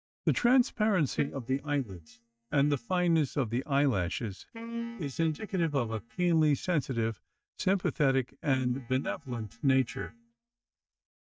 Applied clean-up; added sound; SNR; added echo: neural mask model DeepFilterNet 3.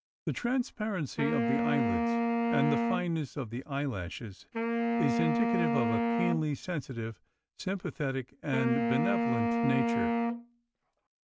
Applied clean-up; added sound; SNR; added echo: none; Wind instrument, woodwind instrument; -2 dB; none.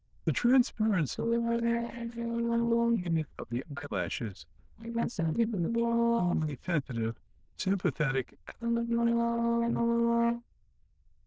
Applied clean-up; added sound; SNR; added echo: neural diffusion model UNIVERSE++.